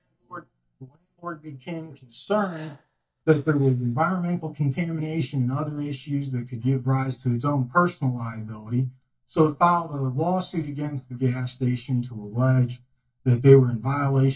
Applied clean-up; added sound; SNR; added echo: neural mask model DeepFilterNet 3.